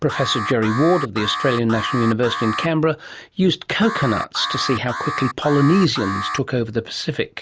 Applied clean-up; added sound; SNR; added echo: none; Alarm; 8 dB; none.